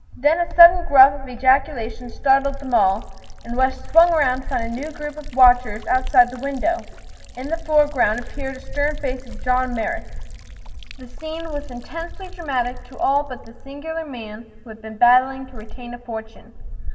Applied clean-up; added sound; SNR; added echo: none; Liquid; 8 dB; reverberation time 2.4 s.